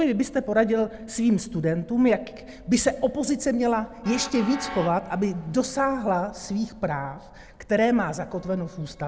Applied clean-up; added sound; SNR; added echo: none; Train; 18 dB; none.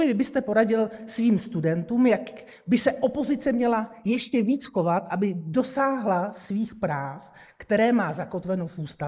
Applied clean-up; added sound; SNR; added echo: neural mask model Resemble Enhance denoiser.